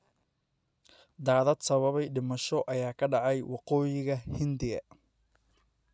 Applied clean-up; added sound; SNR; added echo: none; none; none; none.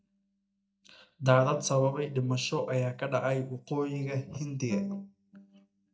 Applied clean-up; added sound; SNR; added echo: neural mask model DeepFilterNet 3.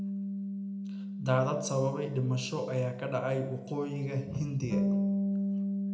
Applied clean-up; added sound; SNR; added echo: none; Bass guitar; 1 dB; reverberation time 0.7 s.